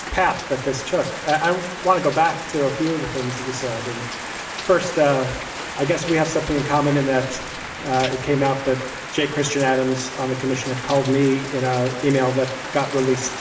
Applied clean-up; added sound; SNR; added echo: none; Rain; 10 dB; reverberation time 1.3 s.